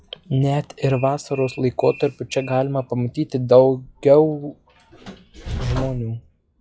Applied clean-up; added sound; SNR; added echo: classical method log-MMSE.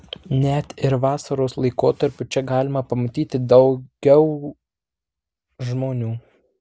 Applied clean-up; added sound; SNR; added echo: none; none; none; none.